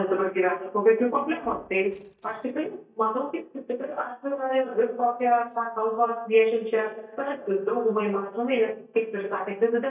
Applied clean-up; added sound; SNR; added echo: neural mask model DeepFilterNet 3.